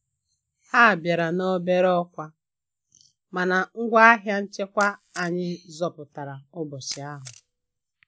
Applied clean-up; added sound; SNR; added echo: none; Camera; 15 dB; none.